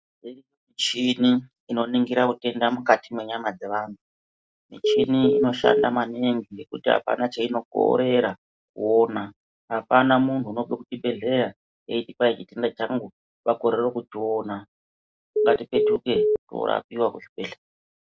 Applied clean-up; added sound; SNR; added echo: neural mask model DeepFilterNet 3.